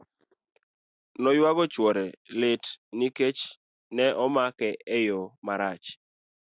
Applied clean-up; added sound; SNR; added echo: none; none; none; none.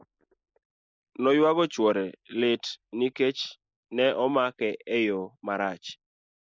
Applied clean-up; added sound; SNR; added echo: neural mask model Resemble Enhance denoiser.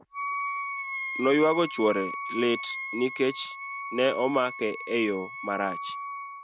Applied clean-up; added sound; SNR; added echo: none; Wind instrument, woodwind instrument; 7 dB; none.